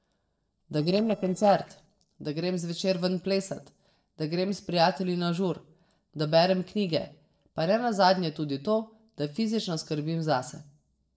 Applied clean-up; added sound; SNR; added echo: neural separator model SepFormer DNS4.